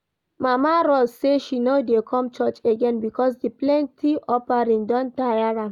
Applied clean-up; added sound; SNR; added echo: none; none; none; none.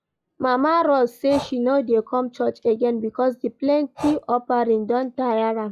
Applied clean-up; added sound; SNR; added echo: classical method log-MMSE.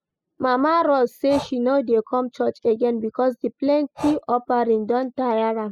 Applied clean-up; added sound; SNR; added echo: classical method spectral subtraction.